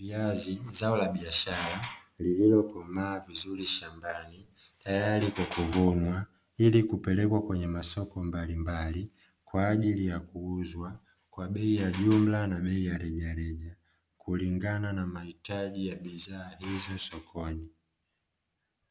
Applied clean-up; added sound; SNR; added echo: none; none; none; none.